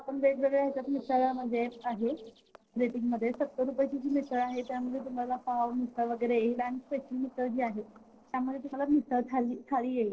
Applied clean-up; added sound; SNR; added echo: neural separator model SepFormer DNS4.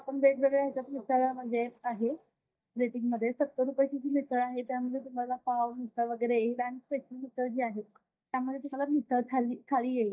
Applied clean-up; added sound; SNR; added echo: neural mask model DeepFilterNet 3.